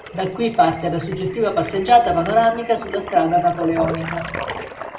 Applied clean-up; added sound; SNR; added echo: none; Toilet flush; 13 dB; reverberation time 0.7 s.